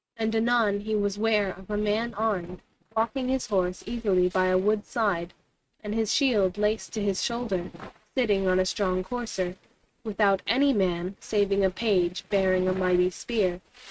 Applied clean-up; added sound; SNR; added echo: neural mask model RNNoise.